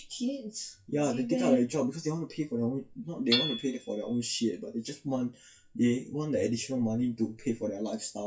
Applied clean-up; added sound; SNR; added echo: classical method WPE with log-MMSE.